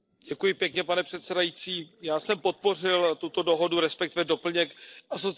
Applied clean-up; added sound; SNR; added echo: neural separator model SepFormer DNS4.